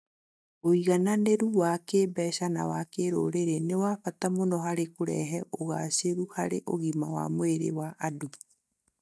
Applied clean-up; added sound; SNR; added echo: neural mask model DeepFilterNet 3.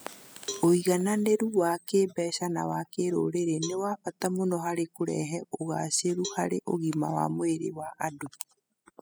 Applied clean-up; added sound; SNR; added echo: classical method spectral subtraction.